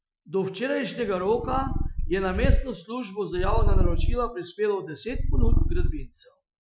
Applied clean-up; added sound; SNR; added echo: classical method Wiener filter.